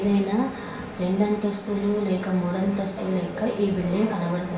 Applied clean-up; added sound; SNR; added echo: none; none; none; reverberation time 0.6 s.